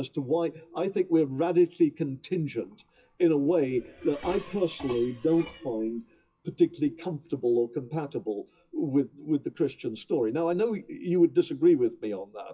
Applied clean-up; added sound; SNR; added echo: classical method WPE with log-MMSE.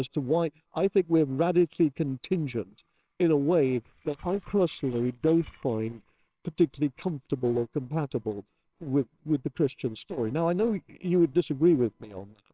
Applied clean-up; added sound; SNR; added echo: neural separator model SepFormer WHAMR!.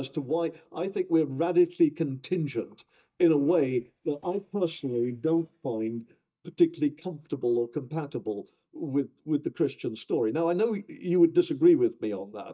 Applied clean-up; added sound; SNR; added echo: neural mask model DeepFilterNet 3.